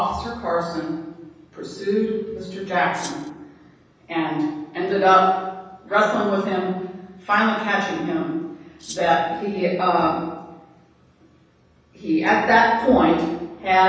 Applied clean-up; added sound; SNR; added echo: none; Rattle (instrument); 16 dB; reverberation time 1.1 s.